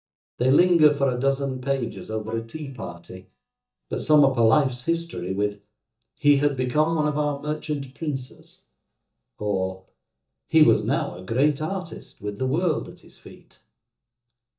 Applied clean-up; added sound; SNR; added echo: neural mask model DeepFilterNet 3.